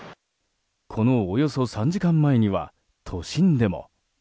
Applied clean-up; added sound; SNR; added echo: none; none; none; none.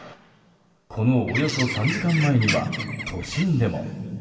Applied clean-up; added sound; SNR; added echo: none; Bird; 6 dB; reverberation time 2.5 s.